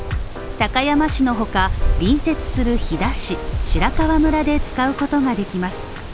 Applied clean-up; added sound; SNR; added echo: none; Wind; 3 dB; none.